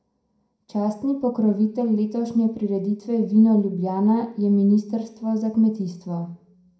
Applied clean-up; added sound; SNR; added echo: none; none; none; reverberation time 0.5 s.